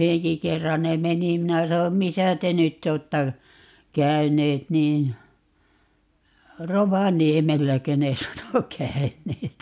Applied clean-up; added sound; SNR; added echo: none; none; none; none.